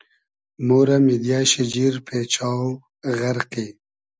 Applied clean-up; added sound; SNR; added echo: none; none; none; none.